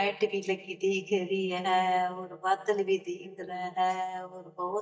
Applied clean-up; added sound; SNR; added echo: neural mask model DeepFilterNet 3.